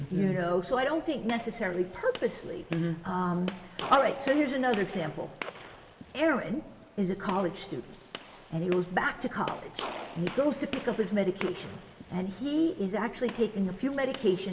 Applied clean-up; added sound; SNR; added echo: none; Gunshot, gunfire; 14 dB; reverberation time 1.5 s.